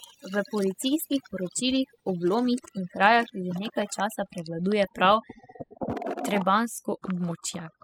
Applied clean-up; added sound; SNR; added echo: classical method spectral subtraction.